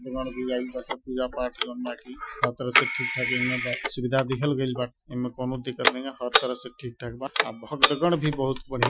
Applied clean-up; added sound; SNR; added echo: classical method Wiener filter.